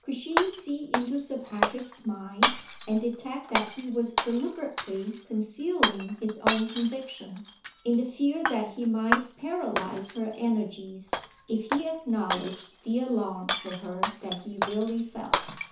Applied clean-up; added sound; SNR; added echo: none; Shatter; 0 dB; reverberation time 0.9 s.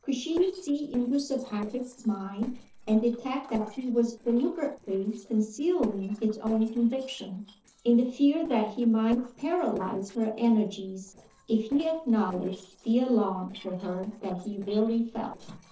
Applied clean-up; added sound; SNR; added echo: neural separator model SepFormer DNS4.